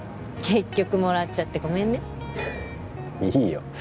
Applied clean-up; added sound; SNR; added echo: none; none; none; none.